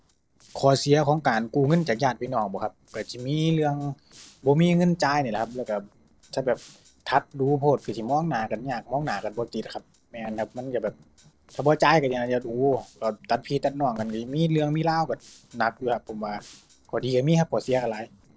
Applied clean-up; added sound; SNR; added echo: neural separator model SepFormer DNS4.